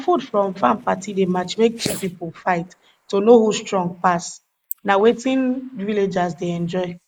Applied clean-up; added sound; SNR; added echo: neural mask model Resemble Enhance denoiser.